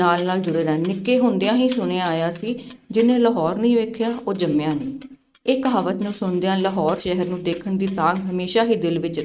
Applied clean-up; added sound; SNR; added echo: neural mask model RNNoise.